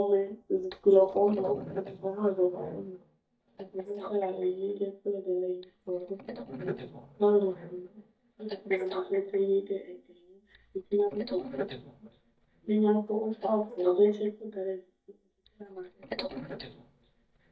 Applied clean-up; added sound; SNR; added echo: neural mask model DeepFilterNet 3.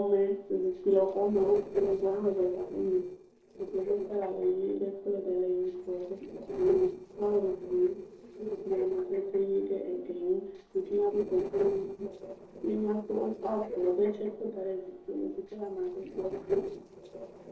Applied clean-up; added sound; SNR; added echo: neural separator model SepFormer DNS4.